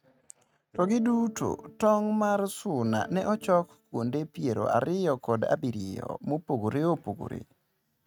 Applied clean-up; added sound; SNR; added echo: neural mask model RNNoise.